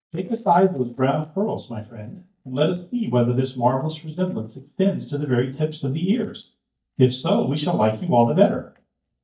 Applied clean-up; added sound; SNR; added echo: neural mask model DeepFilterNet 3.